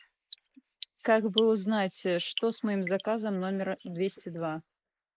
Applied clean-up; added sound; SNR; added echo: neural mask model Resemble Enhance denoiser.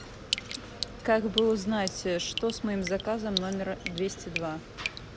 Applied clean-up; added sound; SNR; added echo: none; Drip; 8 dB; none.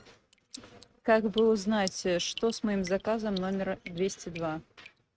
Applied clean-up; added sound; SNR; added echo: neural mask model RNNoise.